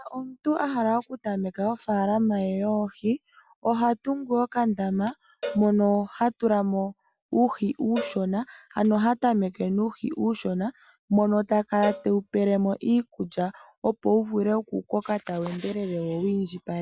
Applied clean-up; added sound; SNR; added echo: none; Cowbell; 15 dB; none.